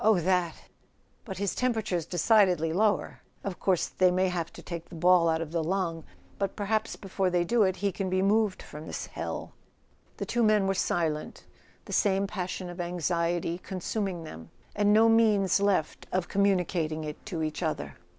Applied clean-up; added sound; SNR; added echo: none; none; none; none.